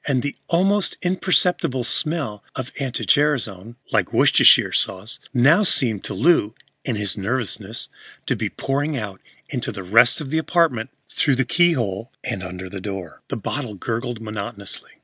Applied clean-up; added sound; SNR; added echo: none; none; none; none.